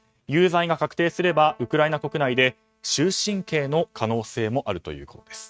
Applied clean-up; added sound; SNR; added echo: neural mask model RNNoise.